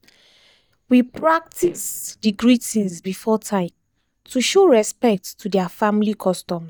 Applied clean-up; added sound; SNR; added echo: neural mask model DeepFilterNet 3.